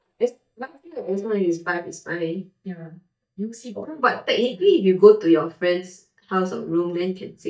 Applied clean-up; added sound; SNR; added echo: neural mask model DeepFilterNet 3.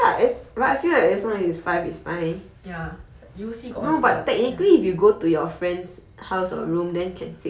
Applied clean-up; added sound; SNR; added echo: none; none; none; none.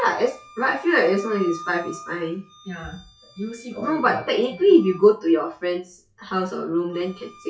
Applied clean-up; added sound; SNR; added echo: classical method WPE with log-MMSE.